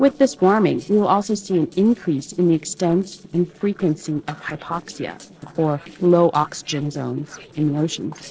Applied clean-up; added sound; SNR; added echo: neural separator model SepFormer DNS4.